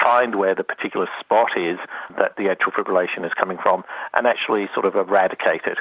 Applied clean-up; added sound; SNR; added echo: none; none; none; none.